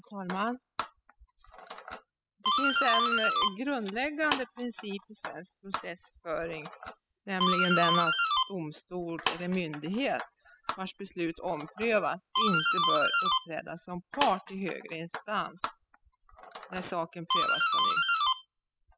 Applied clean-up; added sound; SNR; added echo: classical method spectral subtraction.